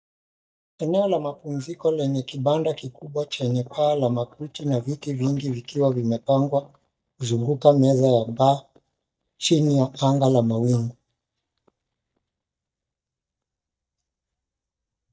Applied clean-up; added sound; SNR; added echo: neural mask model DeepFilterNet 3.